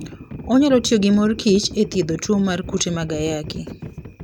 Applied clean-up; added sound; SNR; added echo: none; Livestock, farm animals, working animals; 14 dB; none.